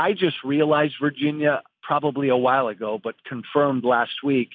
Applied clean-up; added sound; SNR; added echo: none; none; none; none.